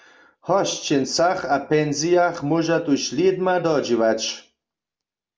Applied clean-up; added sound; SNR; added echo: none; none; none; none.